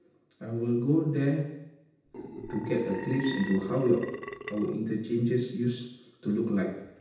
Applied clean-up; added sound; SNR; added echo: none; Burping, eructation; 11 dB; reverberation time 0.9 s.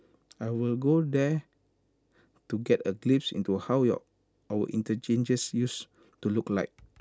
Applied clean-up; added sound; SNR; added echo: none; none; none; none.